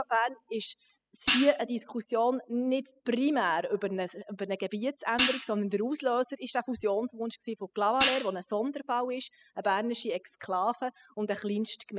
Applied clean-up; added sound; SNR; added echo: classical method spectral subtraction.